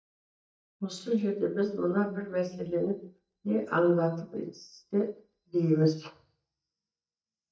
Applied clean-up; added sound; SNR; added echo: neural mask model DeepFilterNet 3.